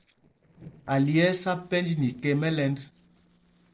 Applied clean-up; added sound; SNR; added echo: neural separator model SepFormer DNS4.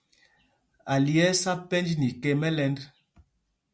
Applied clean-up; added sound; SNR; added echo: none; none; none; none.